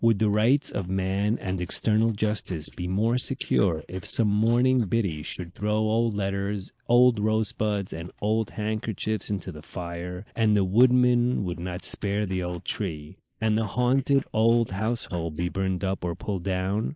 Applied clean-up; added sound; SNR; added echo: neural mask model Resemble Enhance denoiser.